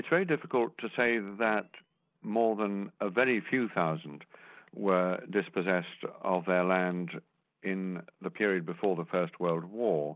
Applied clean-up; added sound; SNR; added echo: neural separator model SepFormer DNS4.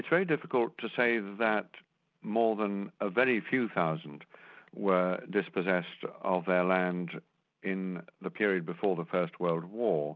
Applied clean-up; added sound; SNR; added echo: none; none; none; none.